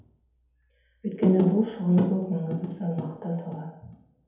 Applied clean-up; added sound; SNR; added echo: none; none; none; reverberation time 2.2 s.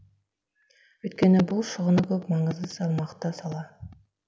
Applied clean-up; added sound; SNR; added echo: none; none; none; none.